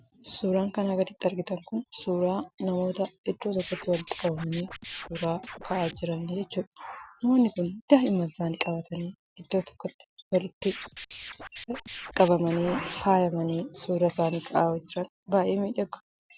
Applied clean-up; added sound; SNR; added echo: none; Scratching (performance technique); 13 dB; none.